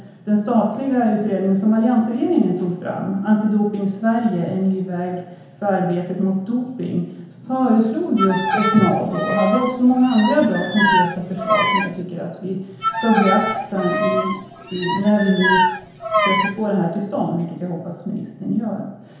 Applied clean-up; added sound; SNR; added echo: none; Bowed string instrument; 2 dB; reverberation time 1.0 s.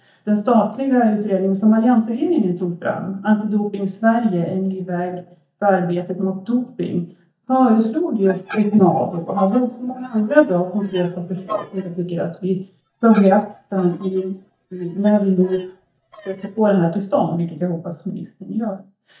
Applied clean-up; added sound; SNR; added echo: neural mask model DeepFilterNet 3.